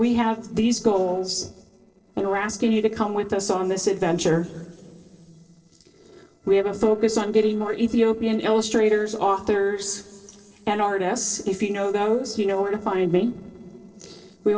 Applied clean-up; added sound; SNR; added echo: neural separator model SepFormer DNS4.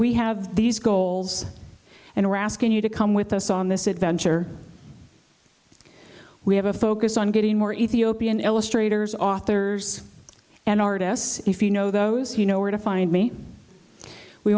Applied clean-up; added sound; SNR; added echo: none; none; none; none.